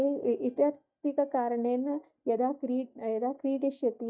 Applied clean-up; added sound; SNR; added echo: neural mask model DeepFilterNet 3.